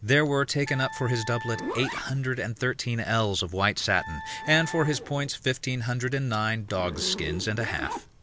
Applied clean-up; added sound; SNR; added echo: none; Zipper (clothing) + Wind instrument, woodwind instrument; 12 dB; none.